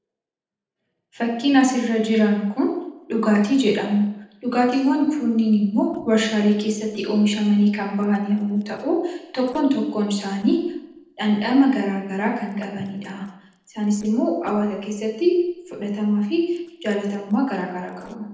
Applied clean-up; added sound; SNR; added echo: neural separator model SepFormer DNS4.